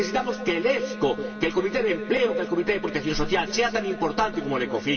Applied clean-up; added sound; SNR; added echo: none; Wind instrument, woodwind instrument; 12 dB; reverberation time 1.4 s.